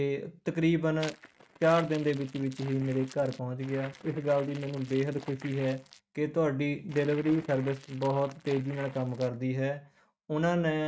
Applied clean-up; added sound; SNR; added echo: neural mask model RNNoise.